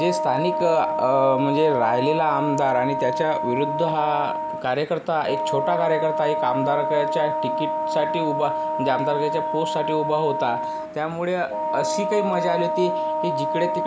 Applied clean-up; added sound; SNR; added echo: none; Wind instrument, woodwind instrument; 1 dB; none.